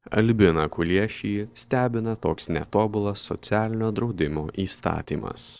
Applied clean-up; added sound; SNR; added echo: neural separator model SepFormer DNS4.